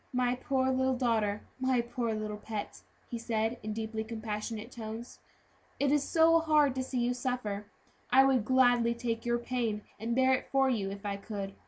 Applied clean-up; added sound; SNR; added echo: none; none; none; none.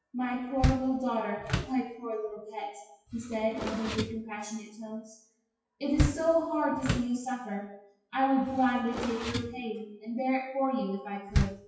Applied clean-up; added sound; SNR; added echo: classical method WPE with log-MMSE.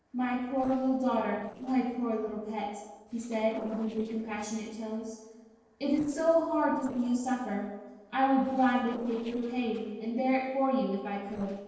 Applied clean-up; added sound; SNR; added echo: neural separator model SepFormer DNS4.